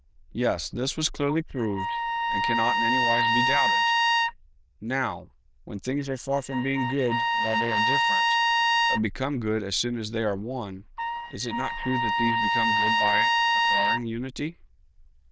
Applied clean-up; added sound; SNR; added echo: neural diffusion model UNIVERSE++.